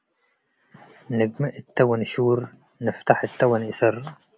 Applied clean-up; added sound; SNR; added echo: none; none; none; none.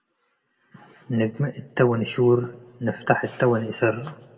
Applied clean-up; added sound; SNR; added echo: none; none; none; reverberation time 1.0 s.